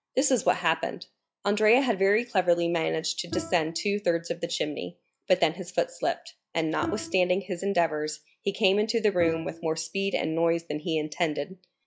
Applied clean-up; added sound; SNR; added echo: classical method log-MMSE.